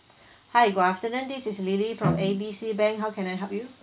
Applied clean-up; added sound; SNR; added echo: none; Bowed string instrument; 4 dB; none.